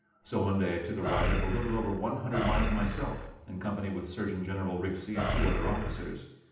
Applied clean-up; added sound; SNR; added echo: none; Animal; -1 dB; reverberation time 0.8 s.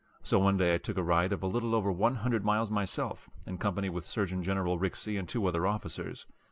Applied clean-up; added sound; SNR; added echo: none; none; none; none.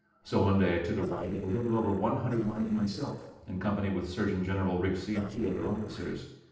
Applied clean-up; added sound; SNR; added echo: neural separator model SepFormer DNS4.